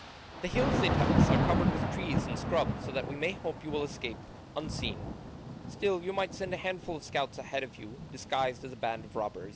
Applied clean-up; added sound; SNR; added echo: none; Thunder / Rain; -2 dB; none.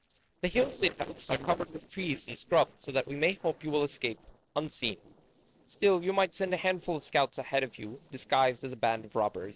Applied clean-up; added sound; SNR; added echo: neural separator model SepFormer DNS4.